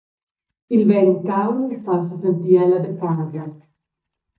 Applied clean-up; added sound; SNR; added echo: neural mask model DeepFilterNet 3.